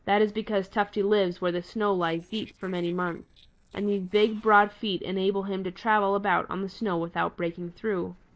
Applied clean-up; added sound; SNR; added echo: neural separator model SepFormer DNS4.